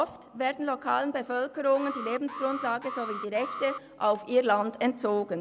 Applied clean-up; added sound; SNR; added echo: none; Alarm; 11 dB; none.